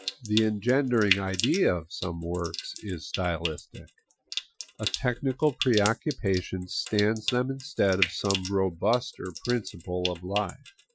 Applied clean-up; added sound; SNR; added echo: classical method Wiener filter.